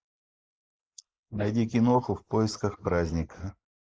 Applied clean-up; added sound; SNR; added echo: neural mask model Resemble Enhance denoiser.